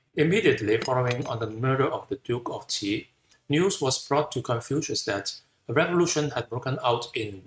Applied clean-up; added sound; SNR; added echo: neural mask model RNNoise.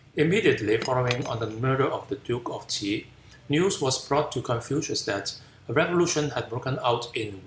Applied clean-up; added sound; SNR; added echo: none; Cutlery, silverware / Chink, clink; 15 dB; none.